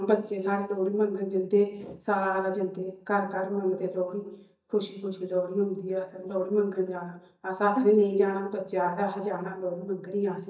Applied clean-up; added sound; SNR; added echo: neural mask model DeepFilterNet 3.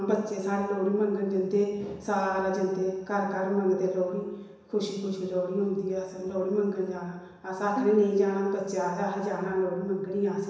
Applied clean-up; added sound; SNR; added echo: none; Bowed string instrument; 11 dB; reverberation time 1.0 s.